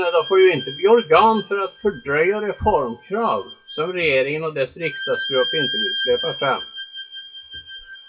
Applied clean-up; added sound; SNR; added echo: classical method WPE with log-MMSE.